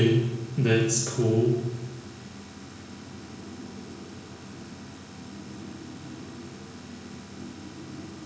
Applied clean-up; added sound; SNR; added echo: none; Car; 18 dB; reverberation time 1.1 s.